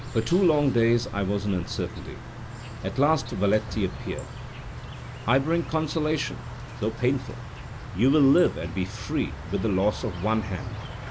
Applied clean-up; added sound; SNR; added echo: none; Insect; 10 dB; none.